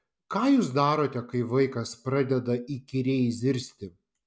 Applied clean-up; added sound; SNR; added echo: none; none; none; none.